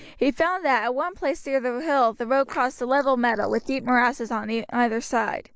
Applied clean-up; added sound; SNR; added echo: neural mask model Resemble Enhance denoiser.